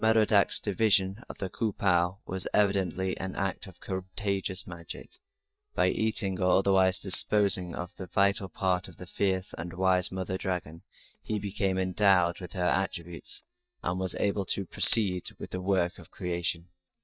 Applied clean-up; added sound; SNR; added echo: neural mask model DeepFilterNet 3.